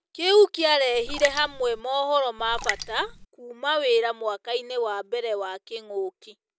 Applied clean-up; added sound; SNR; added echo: none; Raindrop; 8 dB; none.